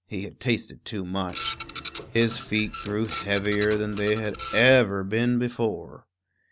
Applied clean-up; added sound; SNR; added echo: none; Printer; 8 dB; none.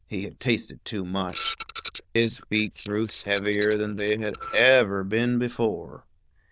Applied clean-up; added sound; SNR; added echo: neural diffusion model UNIVERSE++.